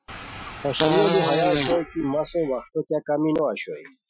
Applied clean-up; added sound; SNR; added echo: classical method Wiener filter.